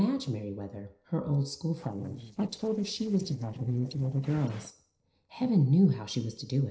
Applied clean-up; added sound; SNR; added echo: neural separator model SepFormer DNS4.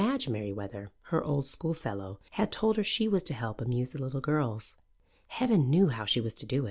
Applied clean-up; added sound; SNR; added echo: none; none; none; none.